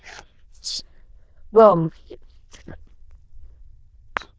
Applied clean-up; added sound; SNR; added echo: neural diffusion model UNIVERSE++.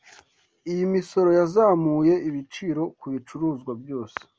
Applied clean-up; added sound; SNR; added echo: none; none; none; none.